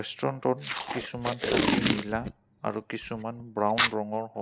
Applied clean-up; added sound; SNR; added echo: none; Packing tape, duct tape; -3 dB; none.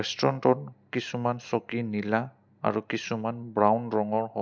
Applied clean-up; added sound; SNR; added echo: none; none; none; none.